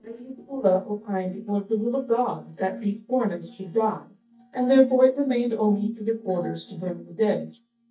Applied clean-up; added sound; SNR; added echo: neural mask model DeepFilterNet 3.